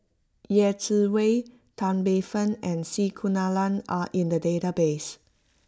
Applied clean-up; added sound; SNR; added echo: none; none; none; none.